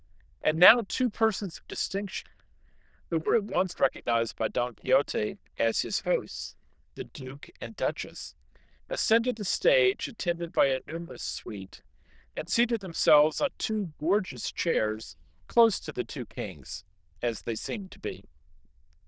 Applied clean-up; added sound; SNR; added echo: neural diffusion model UNIVERSE++.